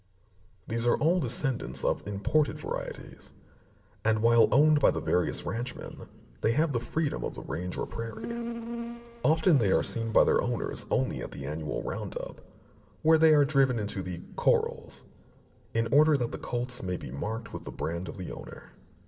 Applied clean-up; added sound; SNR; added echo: none; Insect; 10 dB; reverberation time 1.7 s.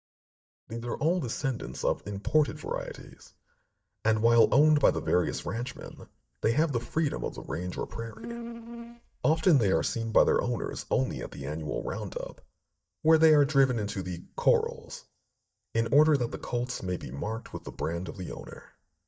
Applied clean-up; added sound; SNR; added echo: neural mask model DeepFilterNet 3.